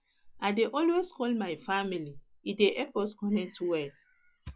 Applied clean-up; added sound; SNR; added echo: classical method log-MMSE.